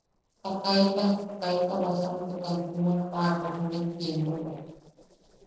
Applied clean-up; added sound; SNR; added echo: neural separator model SepFormer DNS4.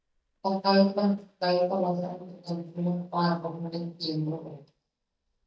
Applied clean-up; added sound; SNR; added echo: neural mask model DeepFilterNet 3.